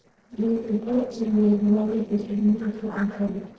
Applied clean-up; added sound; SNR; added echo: neural separator model SepFormer DNS4.